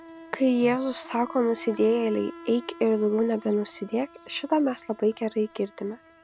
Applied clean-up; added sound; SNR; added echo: none; Insect; 20 dB; none.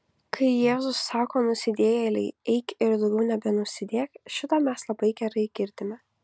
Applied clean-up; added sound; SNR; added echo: none; none; none; none.